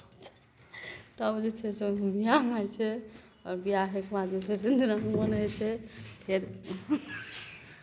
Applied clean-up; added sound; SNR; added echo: none; none; none; none.